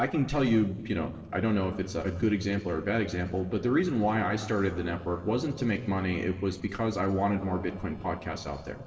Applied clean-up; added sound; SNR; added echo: neural separator model SepFormer DNS4.